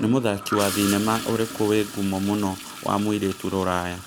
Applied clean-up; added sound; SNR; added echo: none; Toilet flush / Gurgling; 10 dB; none.